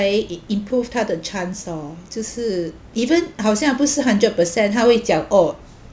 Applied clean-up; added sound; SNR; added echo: none; none; none; none.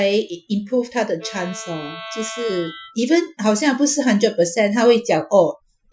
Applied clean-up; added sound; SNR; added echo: classical method Wiener filter.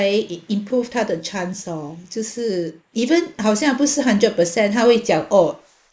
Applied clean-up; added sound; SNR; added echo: neural mask model Resemble Enhance denoiser.